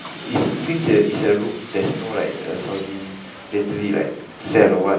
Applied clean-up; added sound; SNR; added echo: none; Train; 14 dB; reverberation time 0.6 s.